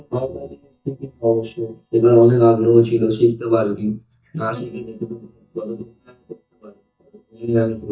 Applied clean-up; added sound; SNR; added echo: neural mask model DeepFilterNet 3.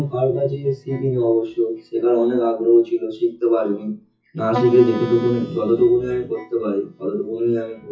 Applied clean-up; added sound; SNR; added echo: classical method WPE with log-MMSE.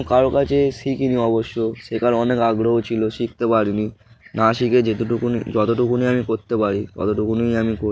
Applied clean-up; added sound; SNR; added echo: none; none; none; none.